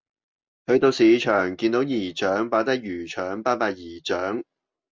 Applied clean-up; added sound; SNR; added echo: none; none; none; none.